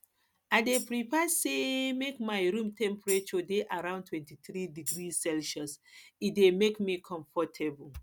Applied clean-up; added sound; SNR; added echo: none; Tambourine; 10 dB; none.